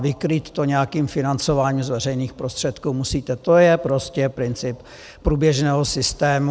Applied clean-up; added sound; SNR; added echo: none; none; none; none.